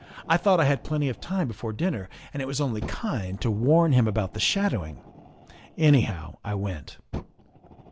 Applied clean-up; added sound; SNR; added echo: none; Fire; 19 dB; none.